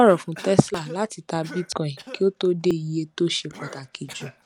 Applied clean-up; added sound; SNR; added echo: none; Cough; 19 dB; none.